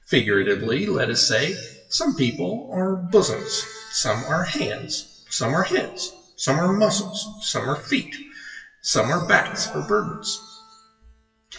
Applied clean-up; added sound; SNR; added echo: classical method WPE with log-MMSE.